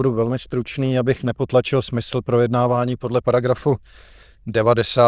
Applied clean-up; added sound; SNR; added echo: neural diffusion model UNIVERSE++.